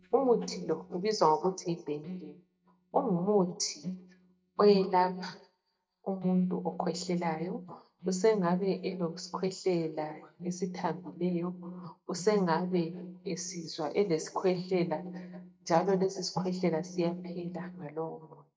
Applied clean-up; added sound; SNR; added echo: neural mask model DeepFilterNet 3.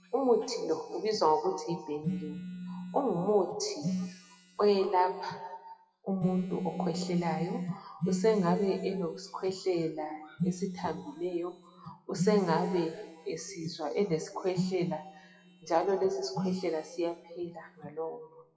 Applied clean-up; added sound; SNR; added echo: classical method WPE with log-MMSE.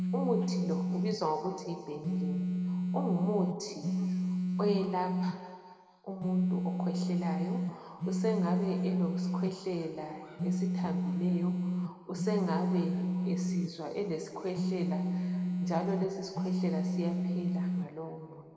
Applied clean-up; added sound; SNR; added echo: none; Telephone; -3 dB; reverberation time 2.2 s.